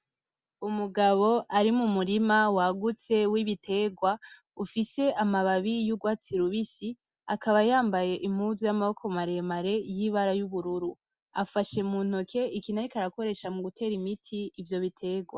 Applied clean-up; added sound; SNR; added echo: none; none; none; none.